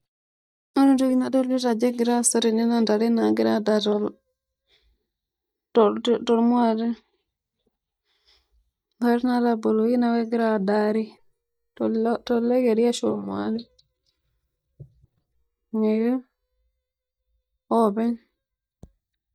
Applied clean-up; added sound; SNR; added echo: neural mask model DeepFilterNet 3.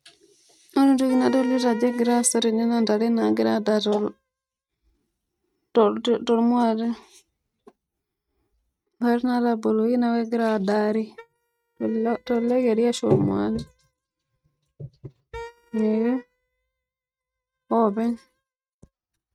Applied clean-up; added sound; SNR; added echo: neural mask model RNNoise.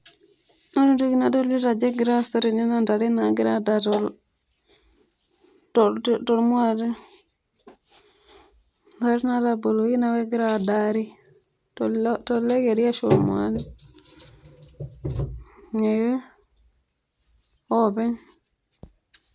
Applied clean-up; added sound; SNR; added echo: none; none; none; none.